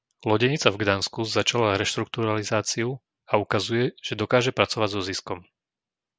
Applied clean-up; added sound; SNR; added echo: none; none; none; none.